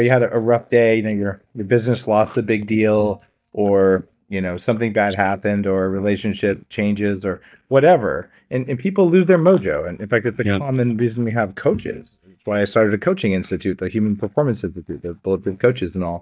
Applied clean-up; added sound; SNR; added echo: neural mask model DeepFilterNet 3.